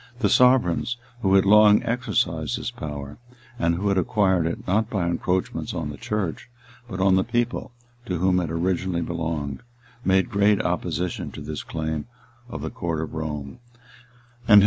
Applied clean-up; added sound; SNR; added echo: none; none; none; none.